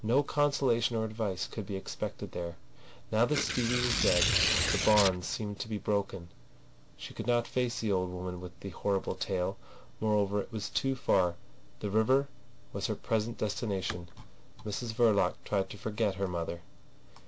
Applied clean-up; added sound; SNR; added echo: none; Tearing; -1 dB; none.